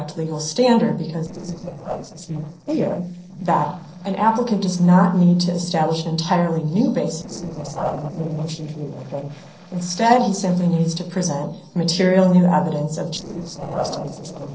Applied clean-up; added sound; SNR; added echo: neural separator model SepFormer DNS4.